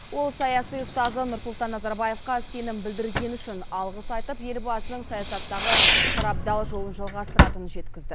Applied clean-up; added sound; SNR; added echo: none; Drawer open or close + Fireworks; -4 dB; none.